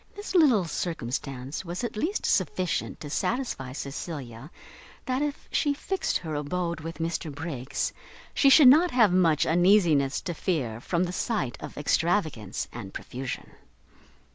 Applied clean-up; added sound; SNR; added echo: none; none; none; none.